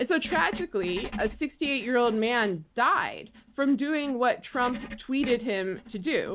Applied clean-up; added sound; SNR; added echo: none; Writing; 15 dB; none.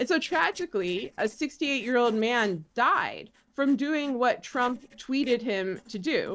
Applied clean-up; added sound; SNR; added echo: neural separator model SepFormer DNS4.